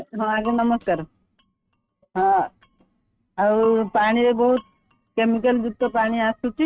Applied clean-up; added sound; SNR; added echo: neural mask model RNNoise.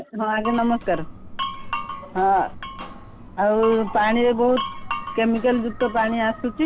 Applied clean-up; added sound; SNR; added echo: none; Glass; 10 dB; none.